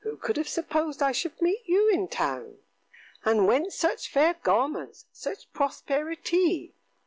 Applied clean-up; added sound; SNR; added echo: none; none; none; none.